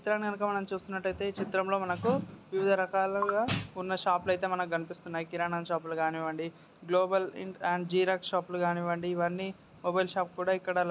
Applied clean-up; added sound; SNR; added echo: none; none; none; none.